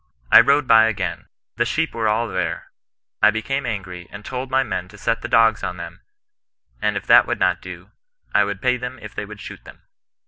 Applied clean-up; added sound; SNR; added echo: none; none; none; none.